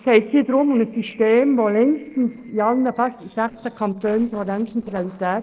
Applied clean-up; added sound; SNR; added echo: neural separator model SepFormer DNS4.